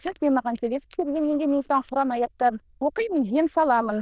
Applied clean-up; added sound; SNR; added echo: neural diffusion model UNIVERSE++.